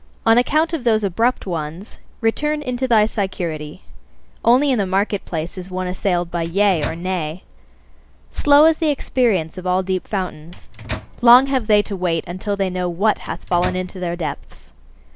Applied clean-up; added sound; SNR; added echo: none; Microwave oven; 14 dB; none.